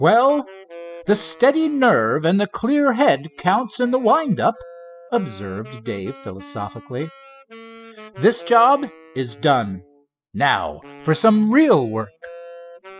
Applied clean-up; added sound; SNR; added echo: classical method spectral subtraction.